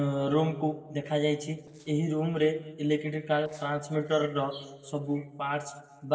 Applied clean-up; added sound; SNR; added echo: neural separator model SepFormer DNS4.